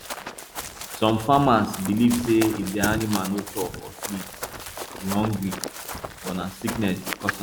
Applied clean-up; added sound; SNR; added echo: none; Run; 9 dB; none.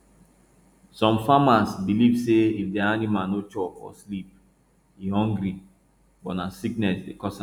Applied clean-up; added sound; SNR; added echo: none; none; none; none.